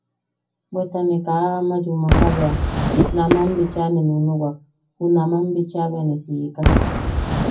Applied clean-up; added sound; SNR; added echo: none; Whoosh, swoosh, swish / Fireworks; 1 dB; reverberation time 0.4 s.